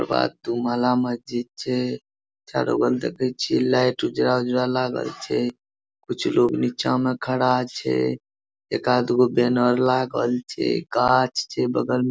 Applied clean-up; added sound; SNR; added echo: none; none; none; none.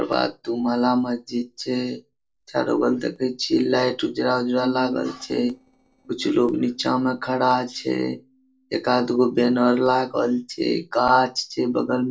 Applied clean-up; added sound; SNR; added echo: neural separator model SepFormer DNS4.